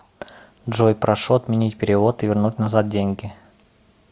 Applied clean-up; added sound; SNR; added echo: none; none; none; none.